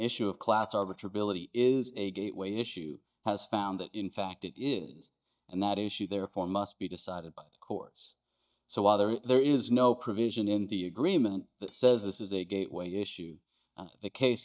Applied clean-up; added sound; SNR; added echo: neural mask model DeepFilterNet 3.